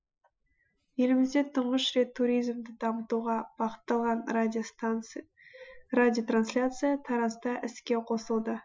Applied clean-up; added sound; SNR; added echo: classical method Wiener filter.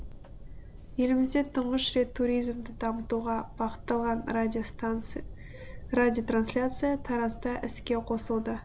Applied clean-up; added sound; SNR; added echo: none; Fire; 12 dB; none.